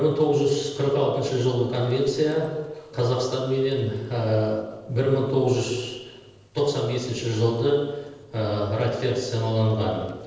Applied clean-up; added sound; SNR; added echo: neural separator model SepFormer DNS4.